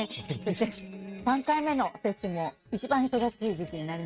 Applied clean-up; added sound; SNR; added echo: neural mask model RNNoise.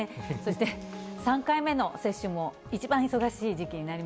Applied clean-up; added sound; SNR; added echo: none; none; none; none.